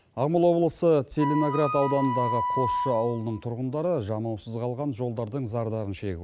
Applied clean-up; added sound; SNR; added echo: none; Wind instrument, woodwind instrument; 3 dB; none.